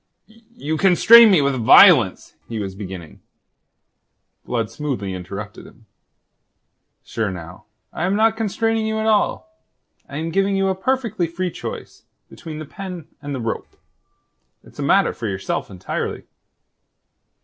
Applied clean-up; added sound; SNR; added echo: neural separator model SepFormer DNS4.